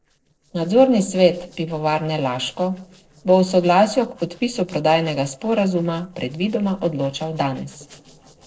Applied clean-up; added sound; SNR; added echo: neural separator model SepFormer DNS4.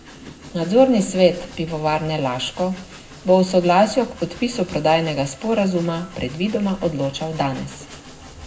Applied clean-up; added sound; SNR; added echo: none; Train; 19 dB; reverberation time 0.3 s.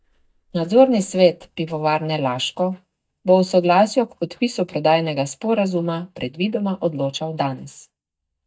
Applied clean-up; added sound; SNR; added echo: neural mask model DeepFilterNet 3.